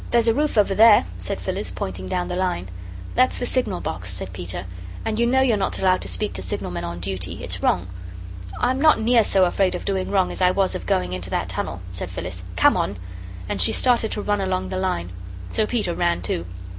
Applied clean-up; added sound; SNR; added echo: none; none; none; none.